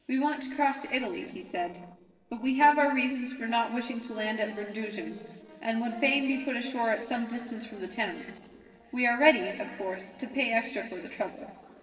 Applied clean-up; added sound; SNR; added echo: neural separator model SepFormer DNS4.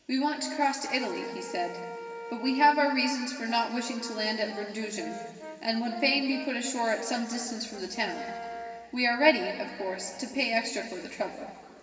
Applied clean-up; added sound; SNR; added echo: none; Brass instrument; 14 dB; reverberation time 2.5 s.